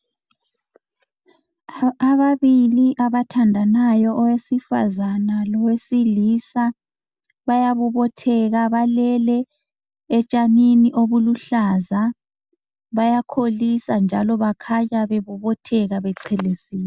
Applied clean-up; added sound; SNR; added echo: none; none; none; none.